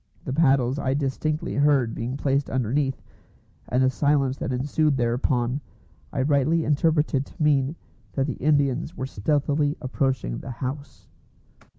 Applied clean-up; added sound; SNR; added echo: none; Walk, footsteps / Bird vocalization, bird call, bird song; 20 dB; none.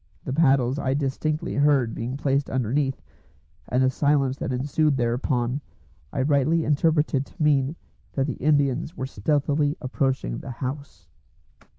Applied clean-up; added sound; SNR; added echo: neural diffusion model UNIVERSE++.